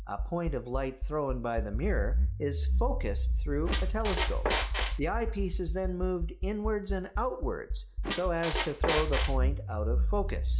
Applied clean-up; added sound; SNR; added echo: none; Accelerating, revving, vroom + Squeak; -3 dB; none.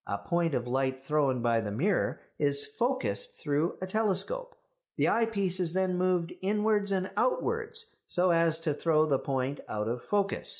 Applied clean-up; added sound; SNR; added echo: none; none; none; none.